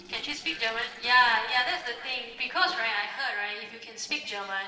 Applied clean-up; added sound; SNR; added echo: neural separator model SepFormer DNS4.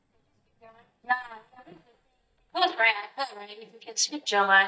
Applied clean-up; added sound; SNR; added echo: neural mask model DeepFilterNet 3.